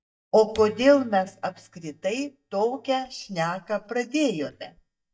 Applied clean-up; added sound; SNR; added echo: neural mask model DeepFilterNet 3.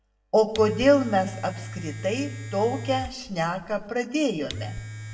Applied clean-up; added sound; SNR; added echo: none; Domestic sounds, home sounds; 11 dB; reverberation time 0.7 s.